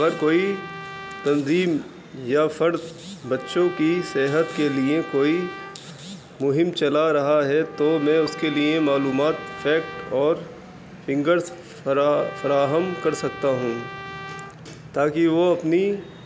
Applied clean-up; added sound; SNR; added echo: none; Trumpet; 16 dB; none.